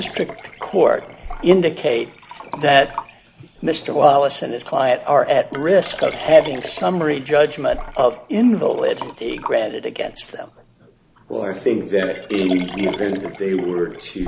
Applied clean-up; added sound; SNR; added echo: none; Liquid; 15 dB; none.